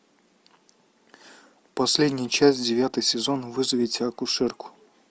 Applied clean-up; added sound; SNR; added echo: none; none; none; none.